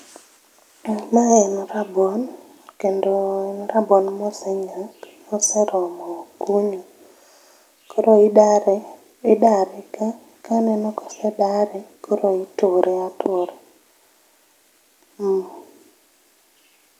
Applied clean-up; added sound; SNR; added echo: none; none; none; none.